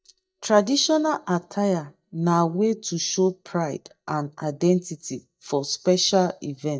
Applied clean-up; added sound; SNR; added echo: neural mask model DeepFilterNet 3.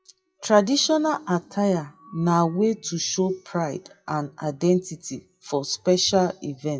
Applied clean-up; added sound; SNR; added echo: classical method WPE with log-MMSE.